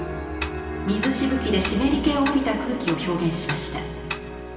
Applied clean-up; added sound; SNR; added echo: none; Tick-tock; 13 dB; reverberation time 2.4 s.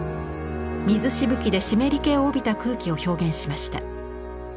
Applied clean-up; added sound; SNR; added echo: none; none; none; none.